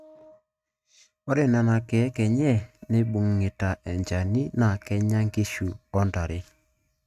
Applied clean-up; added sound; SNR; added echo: neural mask model RNNoise.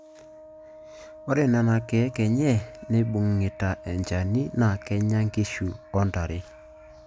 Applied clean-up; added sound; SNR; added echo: none; Wind instrument, woodwind instrument; 20 dB; none.